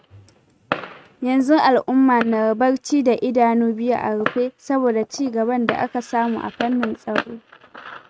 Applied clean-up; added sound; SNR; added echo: neural mask model RNNoise.